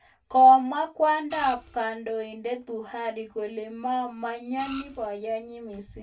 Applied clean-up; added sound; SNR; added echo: none; Printer; 12 dB; reverberation time 0.2 s.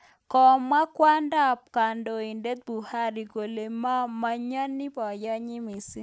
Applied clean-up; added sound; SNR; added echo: none; none; none; none.